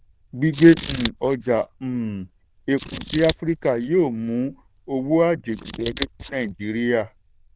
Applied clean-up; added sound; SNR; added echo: neural diffusion model UNIVERSE++.